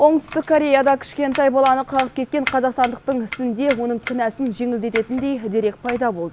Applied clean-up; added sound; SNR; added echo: none; Domestic sounds, home sounds; 15 dB; none.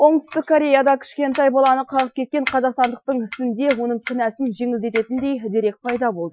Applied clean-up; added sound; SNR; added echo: classical method Wiener filter.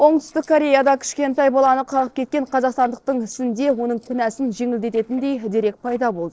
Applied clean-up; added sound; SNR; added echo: neural separator model SepFormer DNS4.